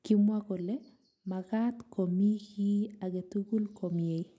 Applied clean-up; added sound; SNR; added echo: none; none; none; none.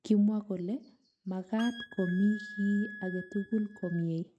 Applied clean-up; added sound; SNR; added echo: neural mask model RNNoise.